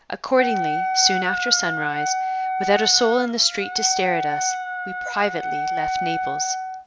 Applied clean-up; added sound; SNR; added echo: none; Wind instrument, woodwind instrument; 2 dB; none.